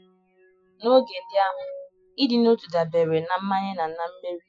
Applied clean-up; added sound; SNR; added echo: classical method Wiener filter.